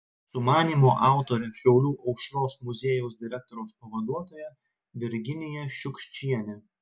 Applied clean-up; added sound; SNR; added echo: none; none; none; none.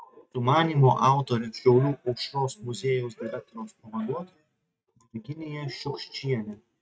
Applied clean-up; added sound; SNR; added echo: neural mask model RNNoise.